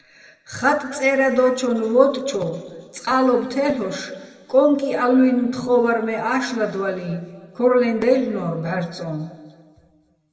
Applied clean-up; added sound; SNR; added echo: none; none; none; reverberation time 1.8 s.